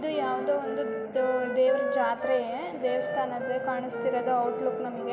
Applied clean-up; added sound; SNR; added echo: none; Wind instrument, woodwind instrument; 5 dB; reverberation time 1.5 s.